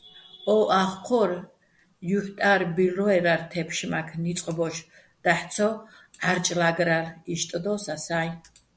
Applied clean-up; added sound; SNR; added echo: none; none; none; none.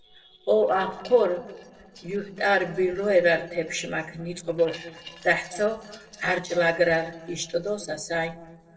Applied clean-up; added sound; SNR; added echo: neural separator model SepFormer DNS4.